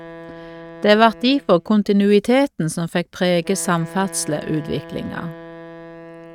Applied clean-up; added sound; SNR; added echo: neural mask model RNNoise.